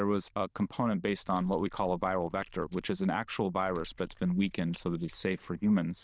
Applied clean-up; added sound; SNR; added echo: neural diffusion model UNIVERSE++.